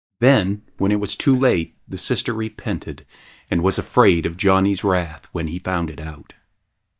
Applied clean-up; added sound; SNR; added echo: neural mask model DeepFilterNet 3.